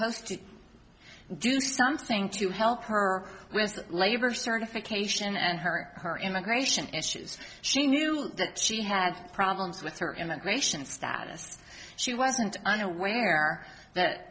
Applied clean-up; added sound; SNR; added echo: none; none; none; none.